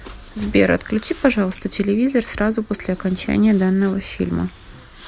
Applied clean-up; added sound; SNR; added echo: none; Gunshot, gunfire; 18 dB; none.